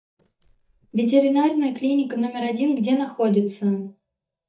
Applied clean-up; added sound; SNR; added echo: neural mask model DeepFilterNet 3.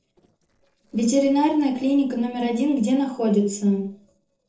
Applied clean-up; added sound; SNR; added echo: neural separator model SepFormer DNS4.